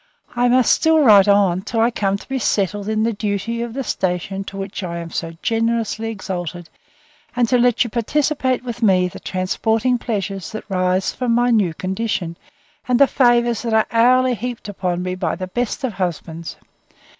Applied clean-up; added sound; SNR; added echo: none; none; none; none.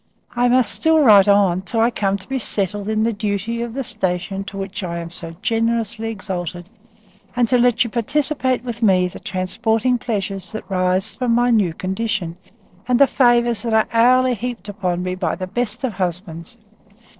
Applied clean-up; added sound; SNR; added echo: neural separator model SepFormer DNS4.